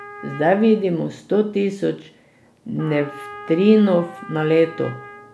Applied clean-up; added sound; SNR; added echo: none; Trumpet; 19 dB; none.